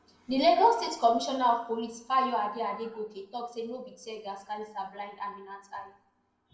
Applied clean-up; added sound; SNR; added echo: none; none; none; reverberation time 0.6 s.